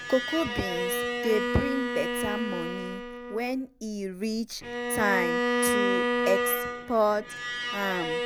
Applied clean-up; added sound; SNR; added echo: none; Bowed string instrument; 0 dB; none.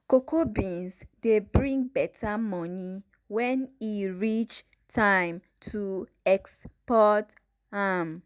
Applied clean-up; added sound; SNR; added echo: none; none; none; none.